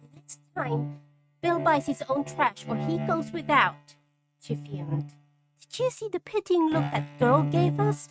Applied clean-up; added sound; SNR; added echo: neural mask model RNNoise.